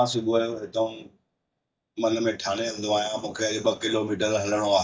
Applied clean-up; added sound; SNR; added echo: neural mask model DeepFilterNet 3.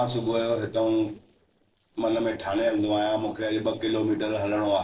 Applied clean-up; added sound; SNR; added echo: neural separator model SepFormer DNS4.